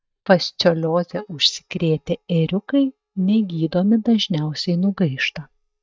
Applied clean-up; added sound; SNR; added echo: neural mask model DeepFilterNet 3.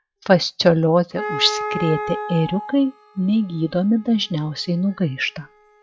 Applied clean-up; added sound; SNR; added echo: classical method log-MMSE.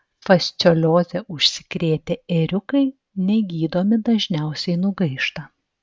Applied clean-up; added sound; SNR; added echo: none; none; none; none.